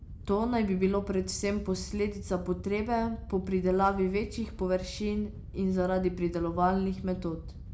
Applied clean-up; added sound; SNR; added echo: none; Wind / Boat, Water vehicle; 12 dB; reverberation time 0.3 s.